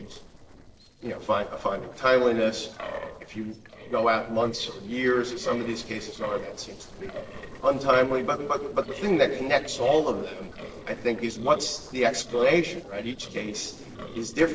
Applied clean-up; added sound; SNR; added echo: neural separator model SepFormer DNS4.